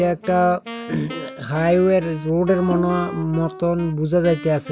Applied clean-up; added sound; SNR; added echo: none; Wind instrument, woodwind instrument + Bowed string instrument; 14 dB; none.